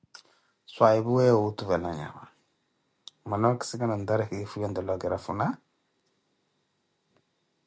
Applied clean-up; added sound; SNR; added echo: none; none; none; none.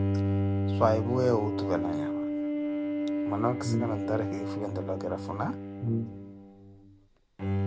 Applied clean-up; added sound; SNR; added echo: none; Bowed string instrument + Brass instrument; -2 dB; none.